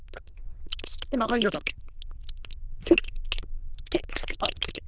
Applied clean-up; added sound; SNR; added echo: neural diffusion model UNIVERSE++.